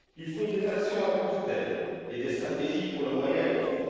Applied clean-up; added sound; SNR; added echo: neural separator model SepFormer DNS4.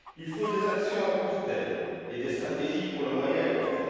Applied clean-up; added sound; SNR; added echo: none; Chicken, rooster; 14 dB; reverberation time 2.2 s.